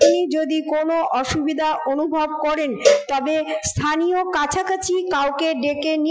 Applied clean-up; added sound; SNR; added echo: classical method Wiener filter.